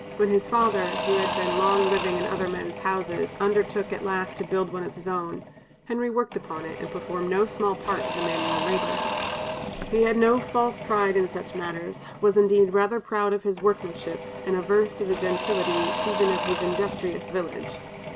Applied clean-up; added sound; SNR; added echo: none; Engine / Drill / Mechanisms; 7 dB; none.